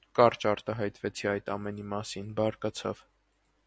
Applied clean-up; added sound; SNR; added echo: none; none; none; none.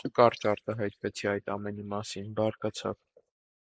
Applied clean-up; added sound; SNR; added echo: neural mask model Resemble Enhance denoiser.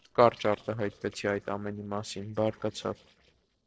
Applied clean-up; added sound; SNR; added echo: neural separator model SepFormer DNS4.